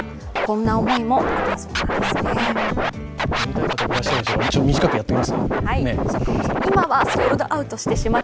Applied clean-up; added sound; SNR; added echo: none; Scratching (performance technique); -1 dB; none.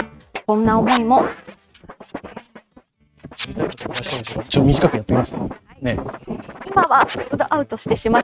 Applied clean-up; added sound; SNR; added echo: neural mask model RNNoise.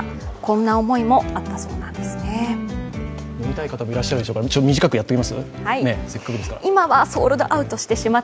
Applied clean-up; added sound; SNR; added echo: none; none; none; none.